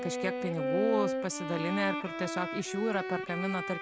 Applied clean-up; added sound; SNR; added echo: none; Bowed string instrument; 1 dB; none.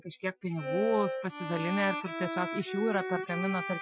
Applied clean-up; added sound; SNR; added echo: classical method Wiener filter.